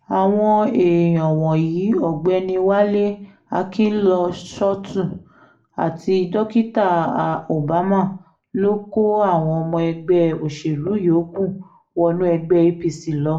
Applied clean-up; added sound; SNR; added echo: none; none; none; reverberation time 0.3 s.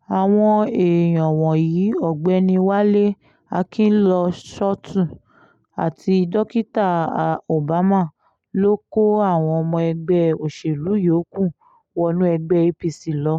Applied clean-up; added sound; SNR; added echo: none; none; none; none.